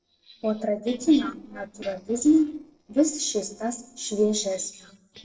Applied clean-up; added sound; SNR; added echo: neural separator model SepFormer DNS4.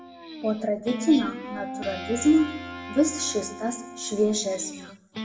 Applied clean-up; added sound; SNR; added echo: none; Guitar; 11 dB; reverberation time 0.6 s.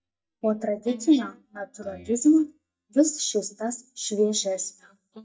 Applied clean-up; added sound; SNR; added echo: neural mask model DeepFilterNet 3.